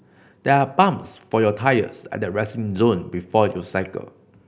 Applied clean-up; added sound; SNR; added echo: none; none; none; none.